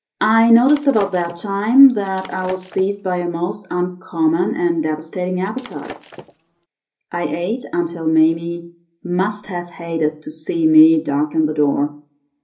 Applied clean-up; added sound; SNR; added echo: none; Shatter; 19 dB; reverberation time 0.3 s.